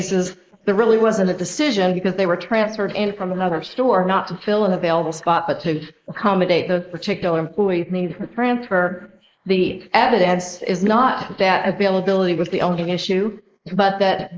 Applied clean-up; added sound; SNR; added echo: neural mask model Resemble Enhance denoiser.